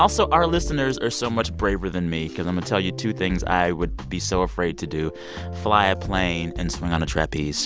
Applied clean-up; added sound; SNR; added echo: none; none; none; none.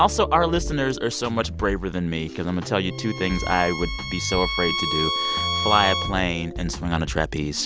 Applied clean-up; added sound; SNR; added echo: none; Bowed string instrument; 4 dB; none.